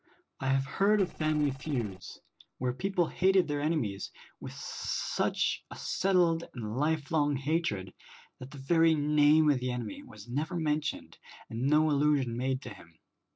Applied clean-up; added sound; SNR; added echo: neural separator model SepFormer DNS4.